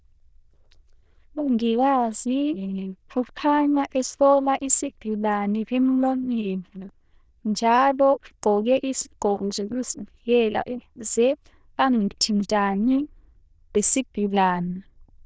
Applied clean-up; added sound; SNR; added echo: neural diffusion model UNIVERSE++.